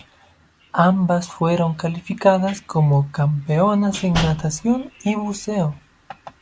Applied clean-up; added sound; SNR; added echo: none; none; none; none.